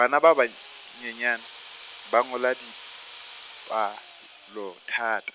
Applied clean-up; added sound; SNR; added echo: none; Drill; 19 dB; none.